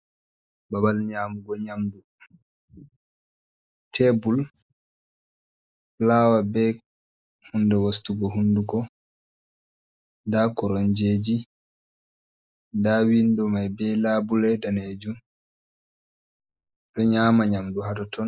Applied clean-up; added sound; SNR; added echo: neural mask model Resemble Enhance denoiser.